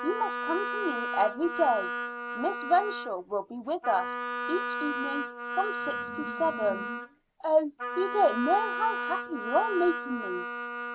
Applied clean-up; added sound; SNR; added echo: none; Wind instrument, woodwind instrument; 4 dB; none.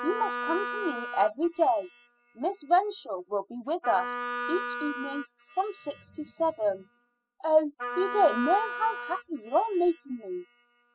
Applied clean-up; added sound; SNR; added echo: classical method spectral subtraction.